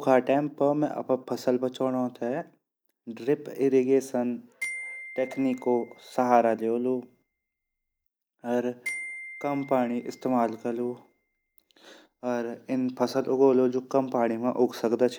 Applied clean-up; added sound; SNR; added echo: none; Glockenspiel; 16 dB; none.